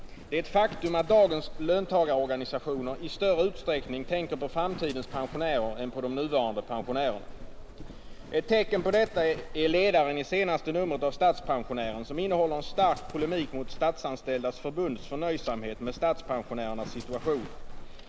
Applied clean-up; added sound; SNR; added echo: none; Livestock, farm animals, working animals; 12 dB; none.